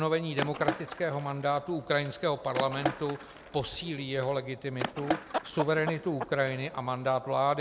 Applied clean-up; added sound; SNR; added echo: none; Chicken, rooster + Skateboard; 6 dB; none.